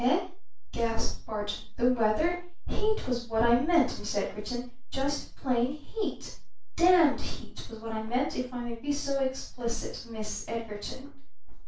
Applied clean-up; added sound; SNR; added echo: none; none; none; reverberation time 0.3 s.